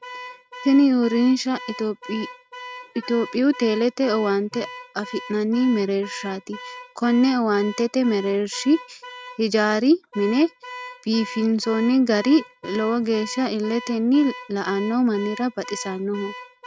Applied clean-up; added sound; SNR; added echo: none; Alarm / Car; 16 dB; none.